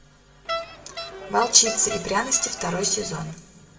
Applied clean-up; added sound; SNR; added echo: none; Crowd; 9 dB; reverberation time 0.8 s.